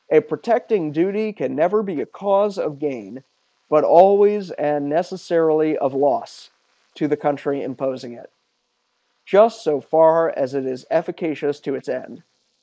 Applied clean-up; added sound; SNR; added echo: neural mask model Resemble Enhance denoiser.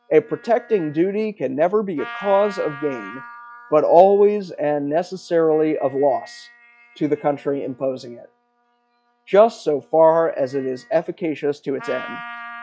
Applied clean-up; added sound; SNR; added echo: classical method log-MMSE.